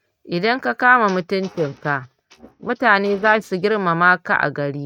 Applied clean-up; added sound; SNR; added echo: neural mask model RNNoise.